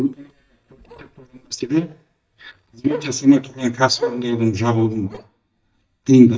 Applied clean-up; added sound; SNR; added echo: neural mask model DeepFilterNet 3.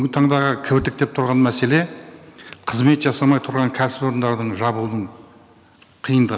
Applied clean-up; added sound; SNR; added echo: none; none; none; none.